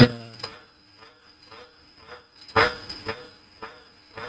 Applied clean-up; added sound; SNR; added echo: neural mask model RNNoise.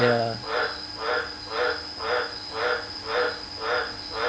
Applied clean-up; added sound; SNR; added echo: none; Frog; -5 dB; none.